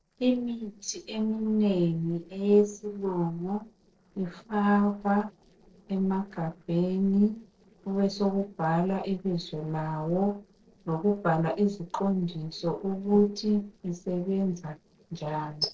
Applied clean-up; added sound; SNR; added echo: neural separator model SepFormer DNS4.